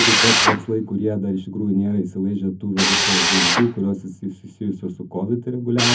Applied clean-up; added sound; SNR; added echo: none; Drill; 0 dB; reverberation time 0.3 s.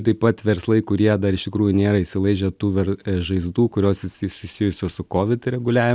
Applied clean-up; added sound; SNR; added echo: none; none; none; none.